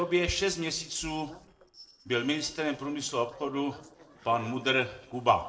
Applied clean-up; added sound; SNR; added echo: neural separator model SepFormer DNS4.